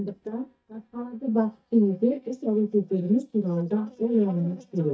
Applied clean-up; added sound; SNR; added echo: neural mask model DeepFilterNet 3.